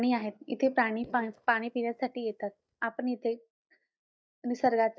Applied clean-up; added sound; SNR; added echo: neural mask model DeepFilterNet 3.